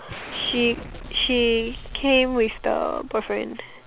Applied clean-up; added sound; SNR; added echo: none; Explosion; 14 dB; none.